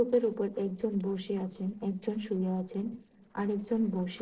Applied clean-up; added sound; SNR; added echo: neural separator model SepFormer DNS4.